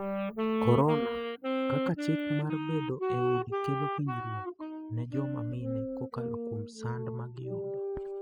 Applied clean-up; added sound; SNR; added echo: classical method spectral subtraction.